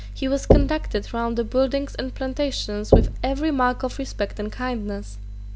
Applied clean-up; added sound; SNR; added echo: none; Knock / Wood; 0 dB; none.